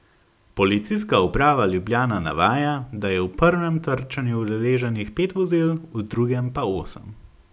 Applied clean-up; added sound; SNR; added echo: none; none; none; none.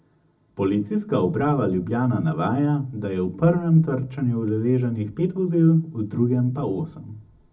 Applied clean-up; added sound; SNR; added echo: none; none; none; reverberation time 0.4 s.